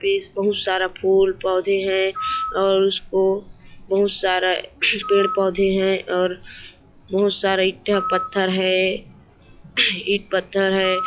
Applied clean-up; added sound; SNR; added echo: classical method log-MMSE.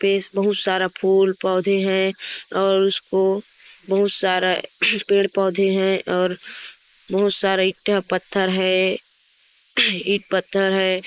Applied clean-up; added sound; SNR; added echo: neural mask model Resemble Enhance denoiser.